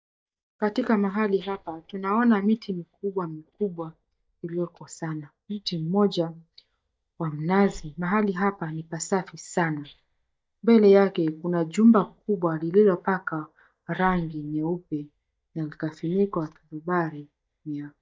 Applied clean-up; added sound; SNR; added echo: neural mask model DeepFilterNet 3.